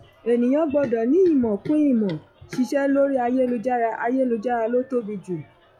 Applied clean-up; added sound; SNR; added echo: classical method log-MMSE.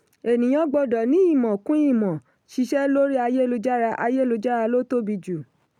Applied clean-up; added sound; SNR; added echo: none; none; none; none.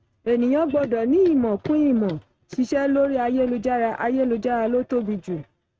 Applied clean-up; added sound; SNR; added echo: neural mask model RNNoise.